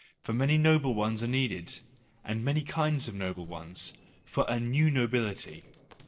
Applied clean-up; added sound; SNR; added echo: neural separator model SepFormer DNS4.